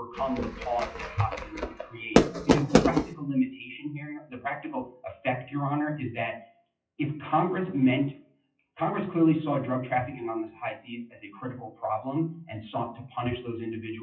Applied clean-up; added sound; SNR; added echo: classical method WPE with log-MMSE.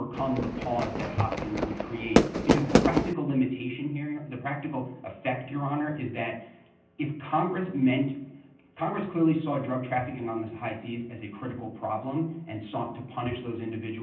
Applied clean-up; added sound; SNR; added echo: none; Fireworks; -4 dB; reverberation time 0.6 s.